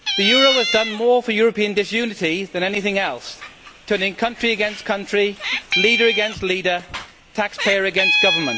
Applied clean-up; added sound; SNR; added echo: none; Meow; 4 dB; none.